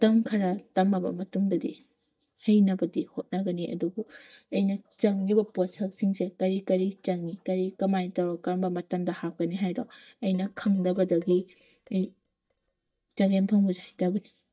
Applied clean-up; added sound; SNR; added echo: neural mask model DeepFilterNet 3.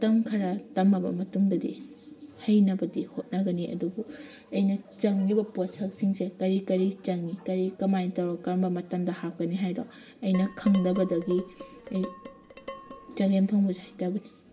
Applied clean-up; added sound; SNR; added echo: none; Dishes, pots, and pans; 16 dB; reverberation time 0.5 s.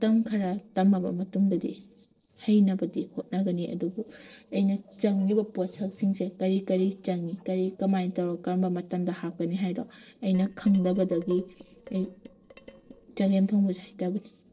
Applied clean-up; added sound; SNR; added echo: neural separator model SepFormer DNS4.